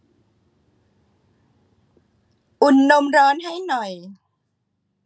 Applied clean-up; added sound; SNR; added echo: none; none; none; none.